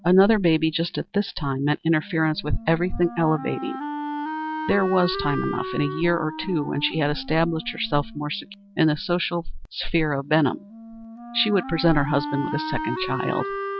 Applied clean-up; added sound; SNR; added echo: none; Wind instrument, woodwind instrument; 10 dB; none.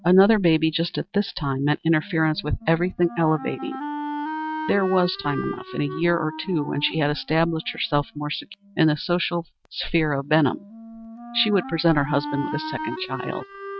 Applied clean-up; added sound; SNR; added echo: neural mask model RNNoise.